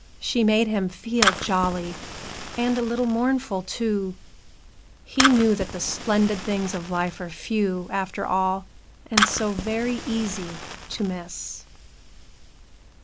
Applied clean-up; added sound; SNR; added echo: none; Fire; 6 dB; none.